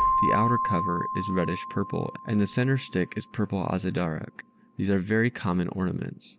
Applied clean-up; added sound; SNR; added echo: none; Keyboard (musical); 4 dB; none.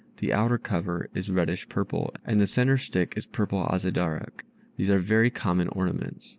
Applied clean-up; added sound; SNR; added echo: none; none; none; none.